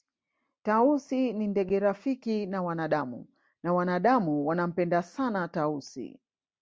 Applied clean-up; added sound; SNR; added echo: none; none; none; none.